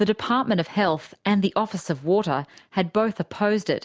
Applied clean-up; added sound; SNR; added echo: none; none; none; none.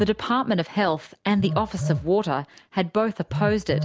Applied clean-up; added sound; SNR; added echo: none; Telephone; 8 dB; none.